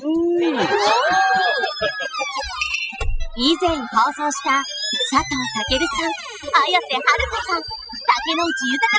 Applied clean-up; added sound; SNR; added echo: classical method spectral subtraction.